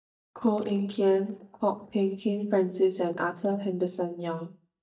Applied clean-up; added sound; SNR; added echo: neural mask model DeepFilterNet 3.